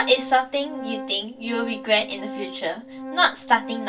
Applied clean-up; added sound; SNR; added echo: none; Organ; 11 dB; reverberation time 0.2 s.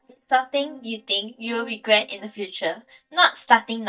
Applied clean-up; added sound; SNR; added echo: neural mask model DeepFilterNet 3.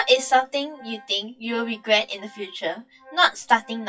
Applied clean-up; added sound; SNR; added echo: classical method WPE with log-MMSE.